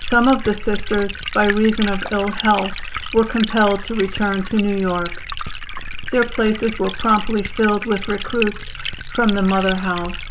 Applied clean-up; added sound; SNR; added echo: none; Liquid; 6 dB; none.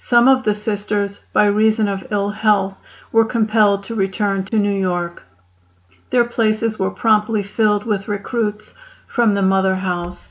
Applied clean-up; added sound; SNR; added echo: none; none; none; none.